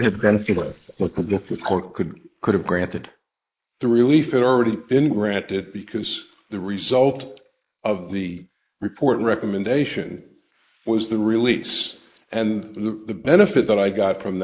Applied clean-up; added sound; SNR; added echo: neural mask model Resemble Enhance denoiser.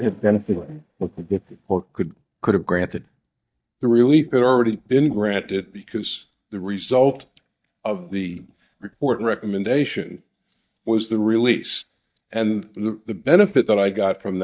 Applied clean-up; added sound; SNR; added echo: neural mask model DeepFilterNet 3.